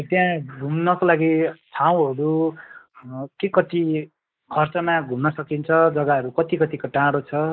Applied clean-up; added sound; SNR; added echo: neural mask model Resemble Enhance denoiser.